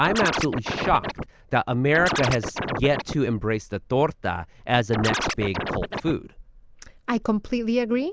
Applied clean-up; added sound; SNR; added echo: none; Scratching (performance technique); 4 dB; none.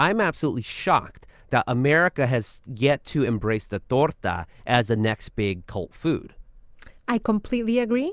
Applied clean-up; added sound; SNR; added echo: none; none; none; none.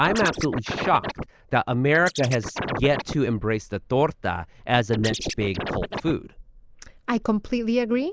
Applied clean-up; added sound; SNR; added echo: neural mask model Resemble Enhance denoiser.